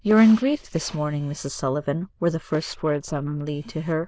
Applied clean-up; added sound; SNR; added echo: neural diffusion model UNIVERSE++.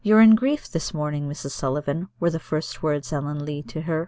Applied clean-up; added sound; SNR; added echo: none; none; none; none.